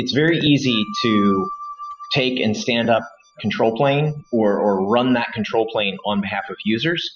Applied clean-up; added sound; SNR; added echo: classical method spectral subtraction.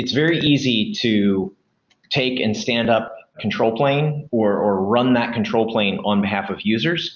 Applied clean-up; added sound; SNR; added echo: none; none; none; none.